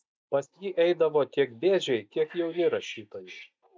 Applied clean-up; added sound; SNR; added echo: neural mask model DeepFilterNet 3.